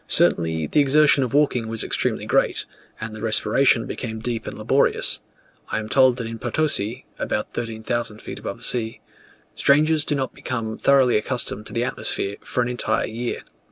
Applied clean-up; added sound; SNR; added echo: none; none; none; none.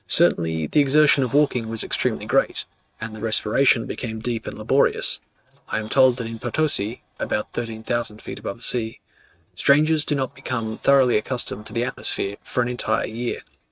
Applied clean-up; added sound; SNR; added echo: neural mask model RNNoise.